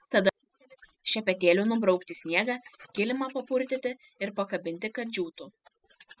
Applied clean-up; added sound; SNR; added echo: classical method spectral subtraction.